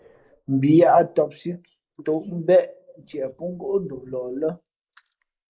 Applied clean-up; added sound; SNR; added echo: neural mask model Resemble Enhance denoiser.